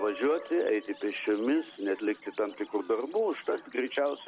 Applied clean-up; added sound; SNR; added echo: none; Piano + Chirp, tweet; 20 dB; none.